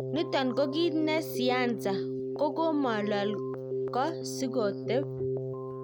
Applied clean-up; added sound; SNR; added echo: none; Keyboard (musical); 3 dB; none.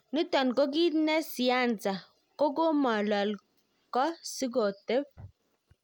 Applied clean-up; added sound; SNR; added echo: none; none; none; none.